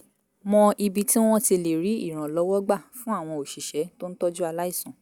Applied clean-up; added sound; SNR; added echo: none; none; none; none.